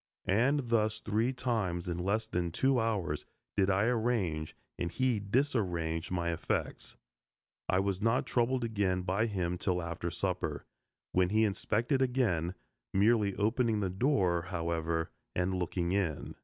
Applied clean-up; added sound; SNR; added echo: none; none; none; none.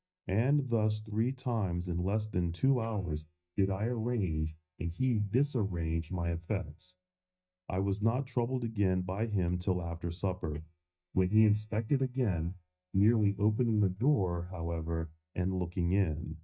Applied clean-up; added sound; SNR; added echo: neural mask model DeepFilterNet 3.